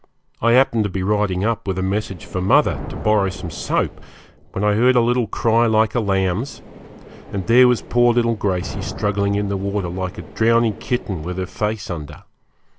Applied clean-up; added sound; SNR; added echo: none; Thunder + Car; 17 dB; none.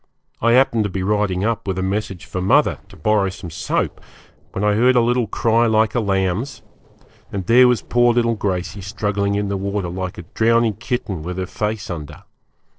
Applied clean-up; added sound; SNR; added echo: neural separator model SepFormer DNS4.